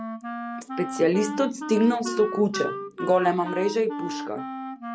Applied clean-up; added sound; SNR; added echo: none; Wind instrument, woodwind instrument; 8 dB; none.